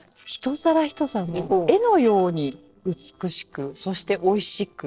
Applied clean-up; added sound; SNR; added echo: neural separator model SepFormer DNS4.